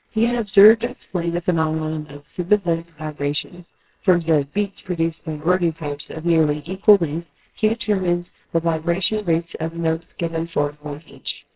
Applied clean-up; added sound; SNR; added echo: neural separator model SepFormer WHAMR!.